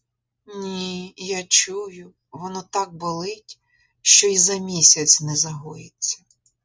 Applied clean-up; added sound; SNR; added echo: none; none; none; none.